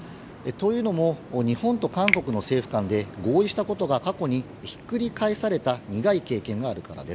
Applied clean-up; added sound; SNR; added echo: none; Finger snapping; 5 dB; none.